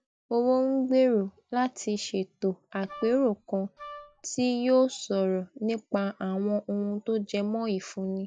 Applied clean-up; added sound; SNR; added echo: none; Wind instrument, woodwind instrument; 17 dB; none.